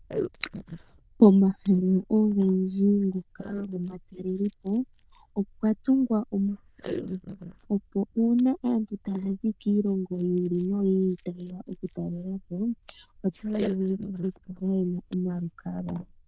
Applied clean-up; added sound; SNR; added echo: neural diffusion model UNIVERSE++.